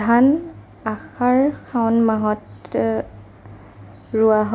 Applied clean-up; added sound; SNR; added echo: none; none; none; none.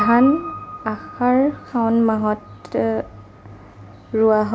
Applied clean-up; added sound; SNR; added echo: none; Piano; 14 dB; none.